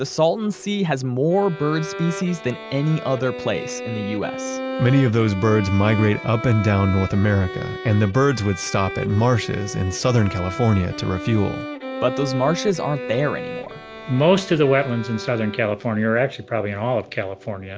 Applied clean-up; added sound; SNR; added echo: none; Bowed string instrument; 11 dB; none.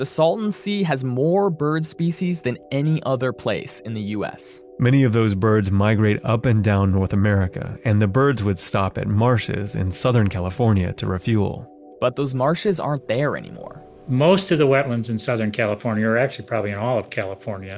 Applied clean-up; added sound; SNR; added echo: none; none; none; none.